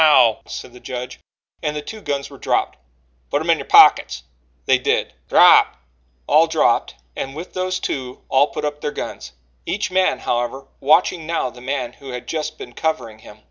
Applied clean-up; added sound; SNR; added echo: none; none; none; none.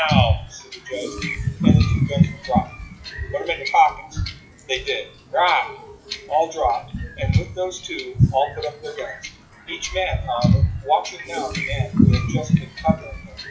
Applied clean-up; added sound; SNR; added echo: classical method WPE with log-MMSE.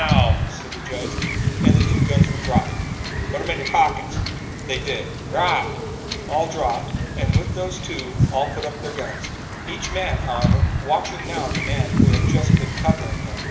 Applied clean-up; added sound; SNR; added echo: none; Wind / Ocean / Boat, Water vehicle; -5 dB; reverberation time 1.0 s.